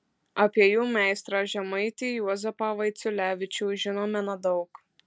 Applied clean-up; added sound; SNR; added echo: none; none; none; none.